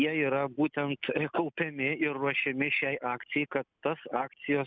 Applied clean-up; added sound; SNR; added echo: none; none; none; none.